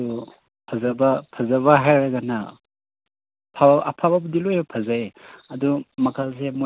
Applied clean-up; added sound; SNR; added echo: none; none; none; none.